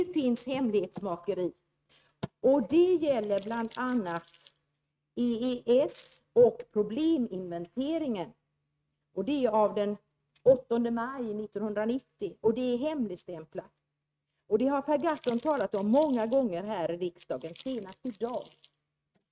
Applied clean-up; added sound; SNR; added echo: neural mask model RNNoise.